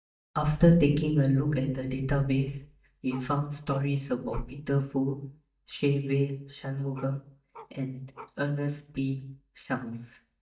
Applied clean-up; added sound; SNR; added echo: neural mask model DeepFilterNet 3.